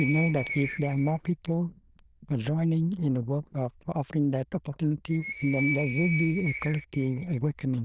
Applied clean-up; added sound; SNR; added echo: neural diffusion model UNIVERSE++.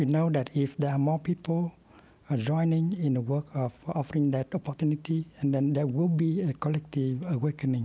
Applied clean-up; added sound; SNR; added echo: none; none; none; none.